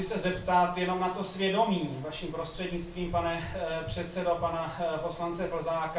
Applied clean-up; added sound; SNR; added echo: none; Rain; 17 dB; reverberation time 0.3 s.